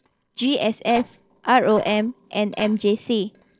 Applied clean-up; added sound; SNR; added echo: neural separator model SepFormer DNS4.